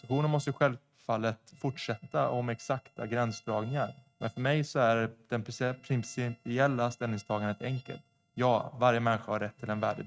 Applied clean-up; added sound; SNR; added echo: neural mask model RNNoise.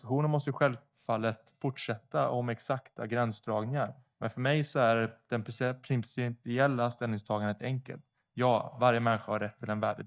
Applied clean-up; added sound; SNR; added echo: neural mask model DeepFilterNet 3.